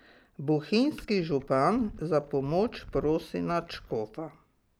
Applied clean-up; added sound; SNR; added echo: none; Glass; 20 dB; none.